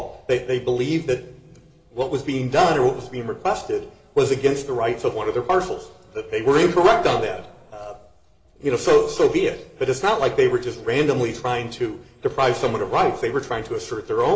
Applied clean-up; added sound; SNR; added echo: none; none; none; reverberation time 1.3 s.